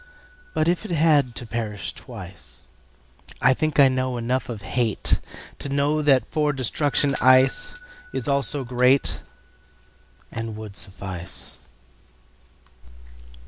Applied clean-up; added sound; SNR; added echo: none; Bell / Doorbell; 9 dB; none.